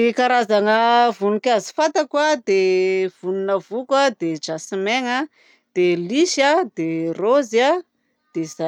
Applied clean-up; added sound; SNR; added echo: none; none; none; none.